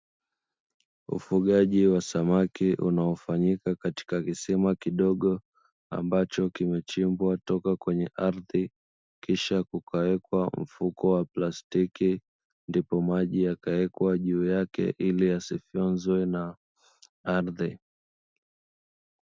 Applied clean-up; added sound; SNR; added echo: none; none; none; none.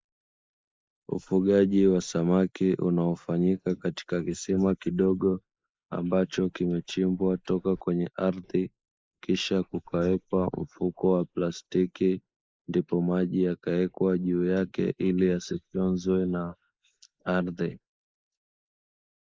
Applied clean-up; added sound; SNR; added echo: neural mask model Resemble Enhance denoiser.